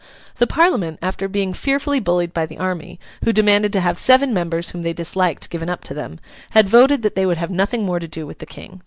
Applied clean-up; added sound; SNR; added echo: none; none; none; none.